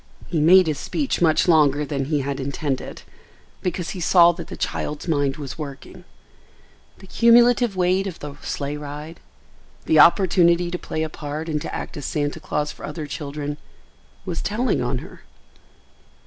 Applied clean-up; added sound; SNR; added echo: none; none; none; none.